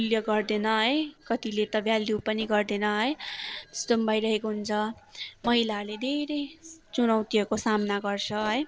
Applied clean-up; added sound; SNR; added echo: neural separator model SepFormer DNS4.